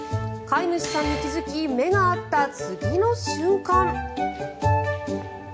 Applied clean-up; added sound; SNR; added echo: none; none; none; none.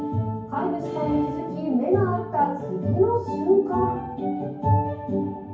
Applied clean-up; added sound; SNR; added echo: none; none; none; reverberation time 0.9 s.